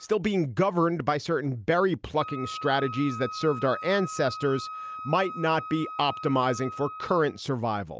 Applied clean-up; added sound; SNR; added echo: none; Wind instrument, woodwind instrument; 13 dB; none.